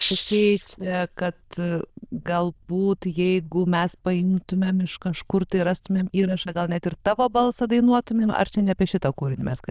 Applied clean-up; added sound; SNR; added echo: neural diffusion model UNIVERSE++.